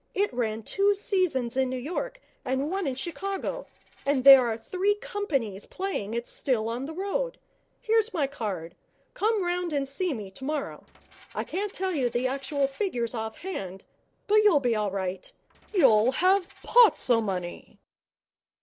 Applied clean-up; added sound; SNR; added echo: neural separator model SepFormer DNS4.